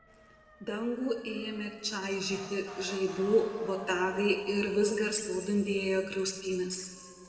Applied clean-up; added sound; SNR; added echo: none; Motor vehicle (road) / Siren; 18 dB; reverberation time 1.9 s.